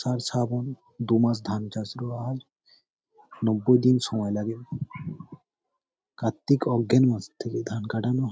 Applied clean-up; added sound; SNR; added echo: none; none; none; none.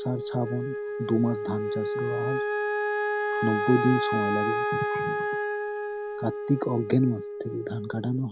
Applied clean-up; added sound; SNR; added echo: none; Wind instrument, woodwind instrument; 1 dB; none.